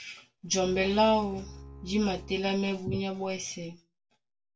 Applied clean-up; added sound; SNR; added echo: none; Bowed string instrument; 17 dB; reverberation time 0.2 s.